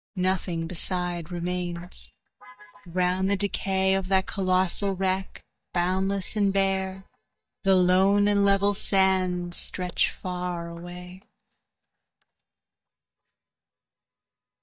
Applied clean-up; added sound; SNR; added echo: neural mask model DeepFilterNet 3.